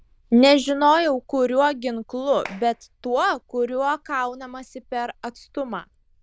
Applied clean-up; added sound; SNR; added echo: neural diffusion model UNIVERSE++.